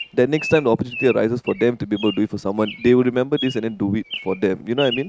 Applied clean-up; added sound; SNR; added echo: neural mask model RNNoise.